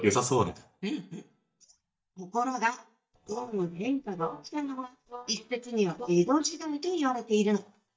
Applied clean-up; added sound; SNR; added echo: neural mask model DeepFilterNet 3.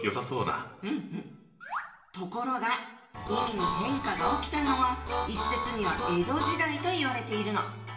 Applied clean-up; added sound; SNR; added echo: none; Harmonica; 2 dB; reverberation time 0.8 s.